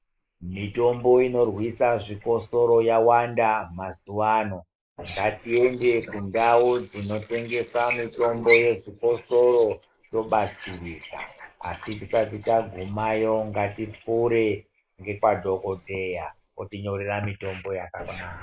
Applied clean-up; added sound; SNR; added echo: neural mask model Resemble Enhance denoiser.